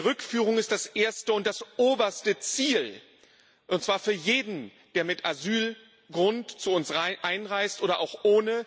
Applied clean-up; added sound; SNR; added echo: none; none; none; none.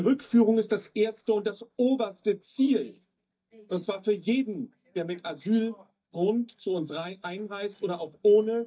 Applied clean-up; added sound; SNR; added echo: neural mask model DeepFilterNet 3.